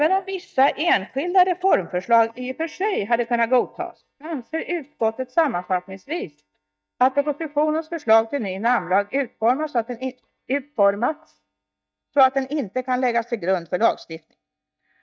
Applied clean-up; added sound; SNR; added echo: neural mask model DeepFilterNet 3.